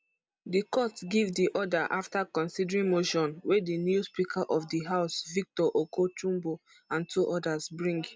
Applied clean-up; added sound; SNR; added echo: none; none; none; none.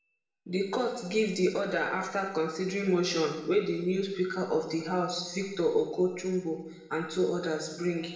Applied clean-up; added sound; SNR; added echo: none; none; none; reverberation time 0.9 s.